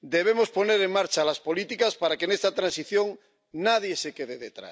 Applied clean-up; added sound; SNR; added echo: none; none; none; none.